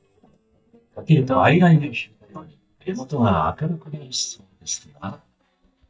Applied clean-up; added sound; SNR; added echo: neural mask model DeepFilterNet 3.